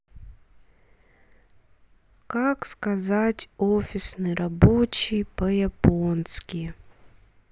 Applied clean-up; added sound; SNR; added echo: none; none; none; none.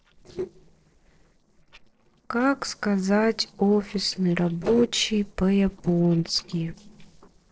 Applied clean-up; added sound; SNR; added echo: neural separator model SepFormer DNS4.